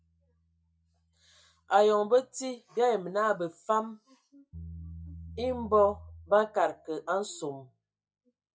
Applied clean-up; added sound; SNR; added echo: classical method log-MMSE.